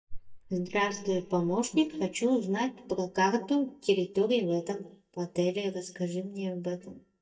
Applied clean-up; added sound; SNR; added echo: neural mask model DeepFilterNet 3.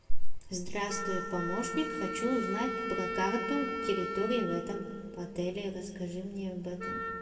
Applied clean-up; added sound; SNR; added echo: none; Wind instrument, woodwind instrument; 8 dB; reverberation time 1.8 s.